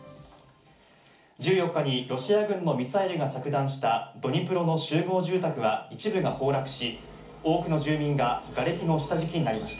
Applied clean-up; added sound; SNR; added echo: none; none; none; reverberation time 0.4 s.